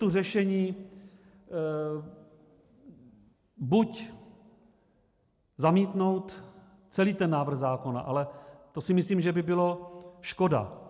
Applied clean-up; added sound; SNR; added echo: none; none; none; none.